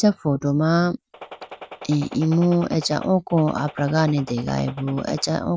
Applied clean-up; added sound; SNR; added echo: none; Gunshot, gunfire; 17 dB; none.